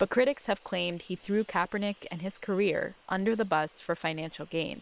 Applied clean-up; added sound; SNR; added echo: neural separator model SepFormer WHAM!.